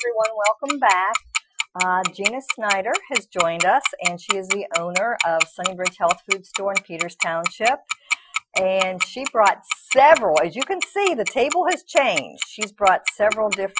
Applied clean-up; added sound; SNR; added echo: classical method Wiener filter.